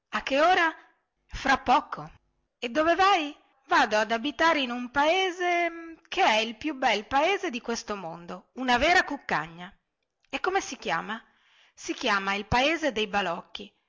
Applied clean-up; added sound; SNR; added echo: none; none; none; none.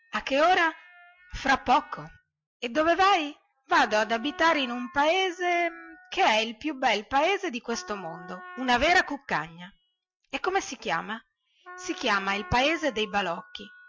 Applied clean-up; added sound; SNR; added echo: classical method Wiener filter.